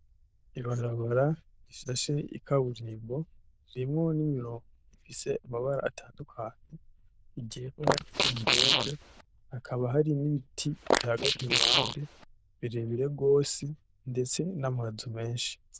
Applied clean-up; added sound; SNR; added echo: neural diffusion model UNIVERSE++.